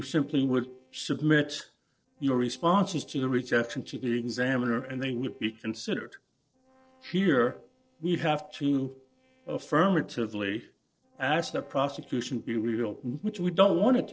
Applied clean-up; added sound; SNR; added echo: neural separator model SepFormer DNS4.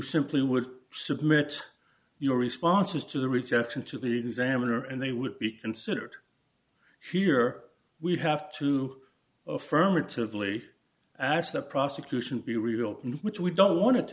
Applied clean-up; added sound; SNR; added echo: none; none; none; none.